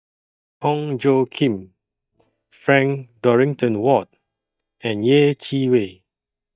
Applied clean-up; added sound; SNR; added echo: neural mask model DeepFilterNet 3.